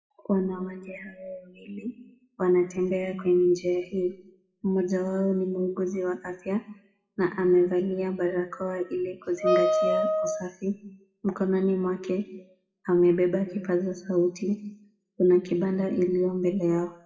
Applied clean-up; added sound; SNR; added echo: classical method WPE with log-MMSE.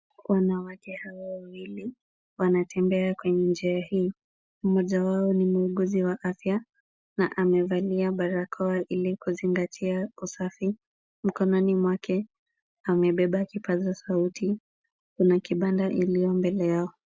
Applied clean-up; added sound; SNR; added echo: none; none; none; none.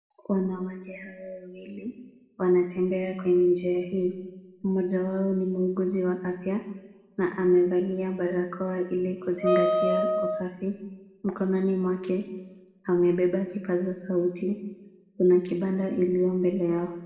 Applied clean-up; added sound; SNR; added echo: none; Wind instrument, woodwind instrument; -1 dB; reverberation time 1.0 s.